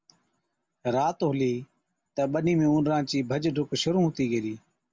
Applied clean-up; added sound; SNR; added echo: none; none; none; none.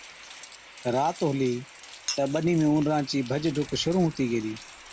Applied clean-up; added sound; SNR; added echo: none; Chink, clink + Rain; 15 dB; none.